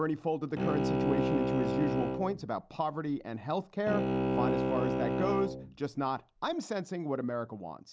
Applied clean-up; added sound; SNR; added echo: none; Bowed string instrument; -1 dB; none.